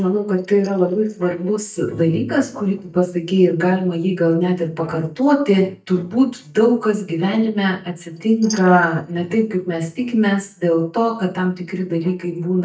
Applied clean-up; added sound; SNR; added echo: neural mask model DeepFilterNet 3.